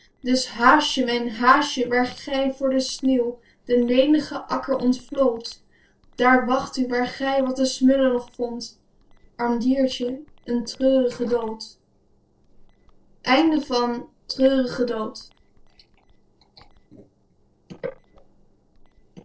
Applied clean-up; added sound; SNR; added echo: neural separator model SepFormer DNS4.